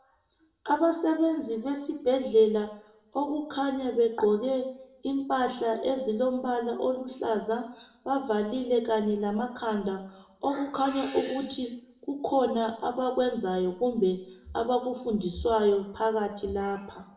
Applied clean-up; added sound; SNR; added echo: none; none; none; reverberation time 0.6 s.